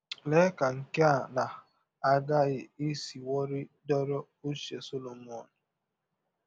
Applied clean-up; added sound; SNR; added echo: none; none; none; none.